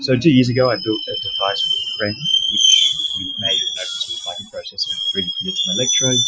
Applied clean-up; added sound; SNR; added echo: classical method Wiener filter.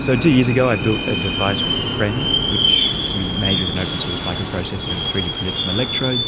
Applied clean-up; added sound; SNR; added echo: none; Subway, metro, underground; -1 dB; none.